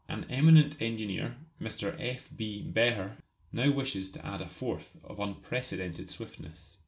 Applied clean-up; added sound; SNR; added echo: none; none; none; none.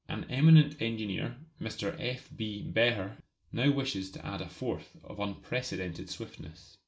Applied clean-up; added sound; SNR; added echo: neural mask model Resemble Enhance denoiser.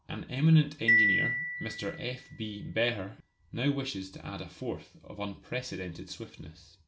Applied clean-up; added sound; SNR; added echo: none; Marimba, xylophone; 0 dB; none.